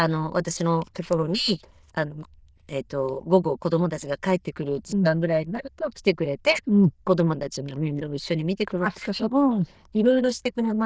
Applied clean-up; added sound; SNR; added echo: neural diffusion model UNIVERSE++.